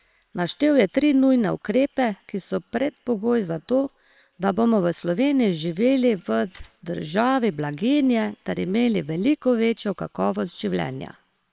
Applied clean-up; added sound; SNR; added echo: neural separator model SepFormer WHAM!.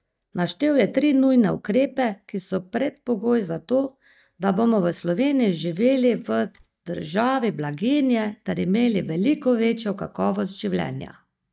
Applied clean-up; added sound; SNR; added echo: neural mask model DeepFilterNet 3.